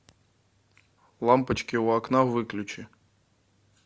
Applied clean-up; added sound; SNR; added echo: none; none; none; none.